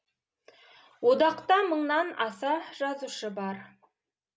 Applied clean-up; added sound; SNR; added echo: none; none; none; none.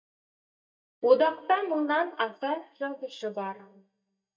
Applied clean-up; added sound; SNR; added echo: neural mask model DeepFilterNet 3.